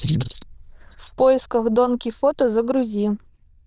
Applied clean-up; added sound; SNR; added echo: neural diffusion model UNIVERSE++.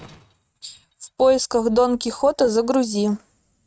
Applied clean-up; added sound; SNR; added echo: neural mask model RNNoise.